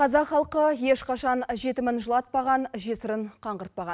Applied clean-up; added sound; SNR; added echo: none; none; none; none.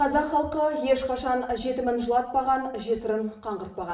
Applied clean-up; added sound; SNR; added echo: none; none; none; reverberation time 0.7 s.